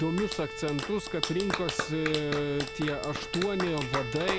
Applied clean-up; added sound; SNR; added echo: none; Bowed string instrument + Clapping; 4 dB; none.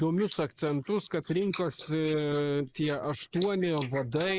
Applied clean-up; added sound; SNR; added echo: neural mask model Resemble Enhance denoiser.